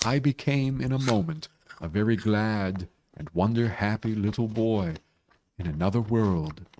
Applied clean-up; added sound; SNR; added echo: neural mask model RNNoise.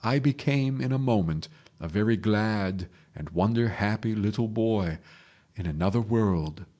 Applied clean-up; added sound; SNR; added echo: none; none; none; none.